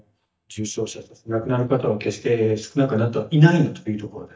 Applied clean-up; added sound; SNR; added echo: neural mask model DeepFilterNet 3.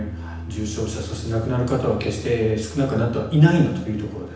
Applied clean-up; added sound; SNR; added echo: none; Piano; 14 dB; reverberation time 0.9 s.